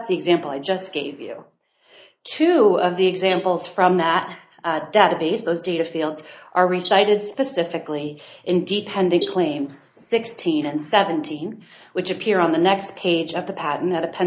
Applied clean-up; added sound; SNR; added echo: neural mask model Resemble Enhance denoiser.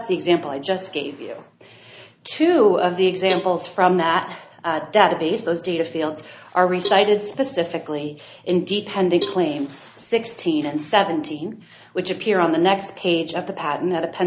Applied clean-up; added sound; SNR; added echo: none; Cowbell; 12 dB; none.